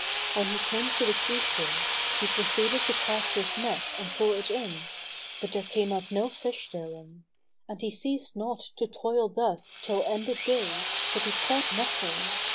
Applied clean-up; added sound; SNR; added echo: none; Drill; -3 dB; none.